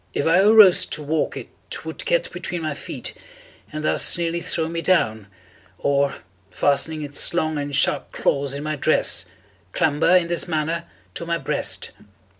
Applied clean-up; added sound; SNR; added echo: none; none; none; none.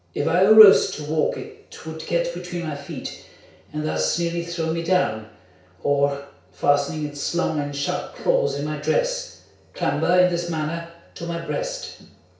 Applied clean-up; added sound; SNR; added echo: none; none; none; reverberation time 0.6 s.